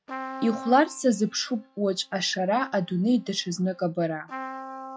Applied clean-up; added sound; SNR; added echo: classical method log-MMSE.